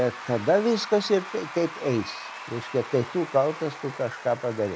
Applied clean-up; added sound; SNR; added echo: none; Applause / Crowd / Cheering; 13 dB; none.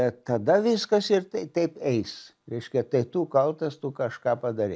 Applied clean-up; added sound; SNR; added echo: none; none; none; none.